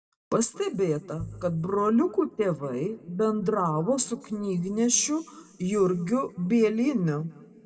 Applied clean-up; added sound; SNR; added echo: none; Piano; 19 dB; reverberation time 1.5 s.